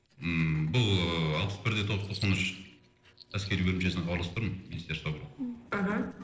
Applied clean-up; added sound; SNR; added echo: neural separator model SepFormer DNS4.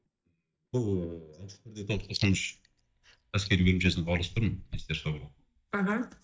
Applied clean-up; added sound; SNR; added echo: neural mask model DeepFilterNet 3.